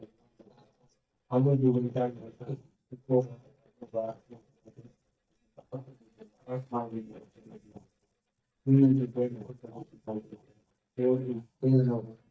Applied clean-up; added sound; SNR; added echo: neural mask model DeepFilterNet 3.